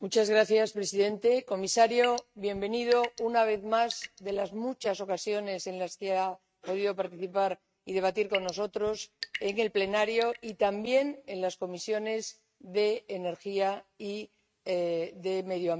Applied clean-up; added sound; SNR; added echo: neural mask model RNNoise.